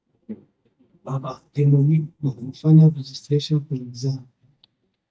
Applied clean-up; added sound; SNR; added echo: neural mask model DeepFilterNet 3.